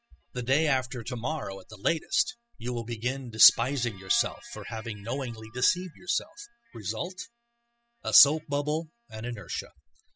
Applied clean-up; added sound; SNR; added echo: classical method spectral subtraction.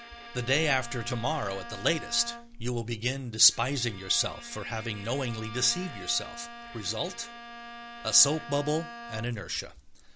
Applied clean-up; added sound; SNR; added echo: none; Bowed string instrument; 14 dB; none.